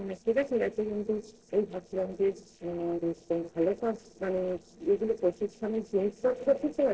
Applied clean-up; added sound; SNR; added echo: neural separator model SepFormer DNS4.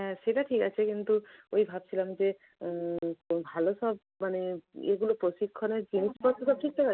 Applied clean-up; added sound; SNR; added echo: none; none; none; none.